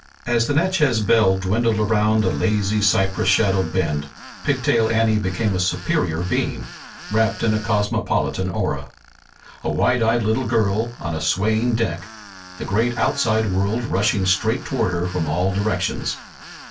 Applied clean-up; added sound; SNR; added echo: none; Tools; 19 dB; reverberation time 0.2 s.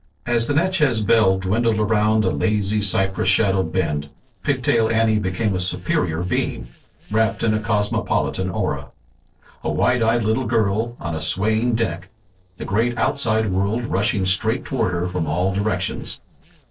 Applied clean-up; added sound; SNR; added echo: neural separator model SepFormer DNS4.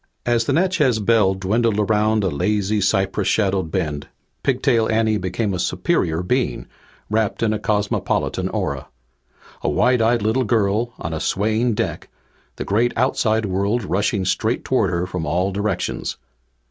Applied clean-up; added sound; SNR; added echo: none; none; none; none.